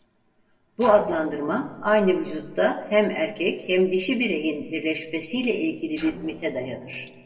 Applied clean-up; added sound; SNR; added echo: neural separator model SepFormer DNS4.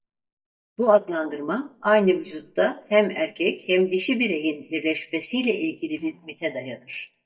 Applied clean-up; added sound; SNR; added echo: neural mask model DeepFilterNet 3.